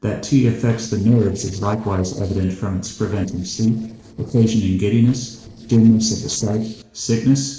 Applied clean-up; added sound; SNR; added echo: neural separator model SepFormer DNS4.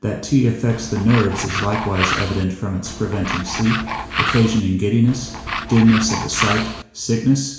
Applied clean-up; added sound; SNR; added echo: none; Tools; 6 dB; reverberation time 0.7 s.